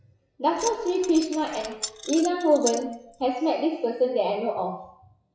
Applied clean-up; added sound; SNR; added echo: classical method WPE with log-MMSE.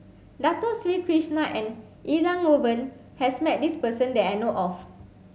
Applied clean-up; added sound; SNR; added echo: none; none; none; none.